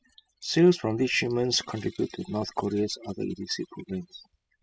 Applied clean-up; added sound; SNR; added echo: classical method spectral subtraction.